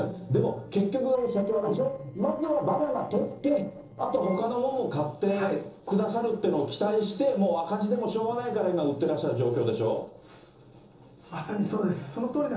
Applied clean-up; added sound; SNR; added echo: neural separator model SepFormer DNS4.